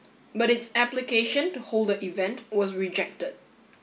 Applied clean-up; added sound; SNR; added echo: none; none; none; none.